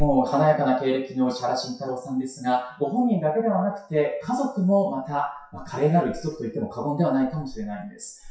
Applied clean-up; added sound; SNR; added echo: classical method WPE with log-MMSE.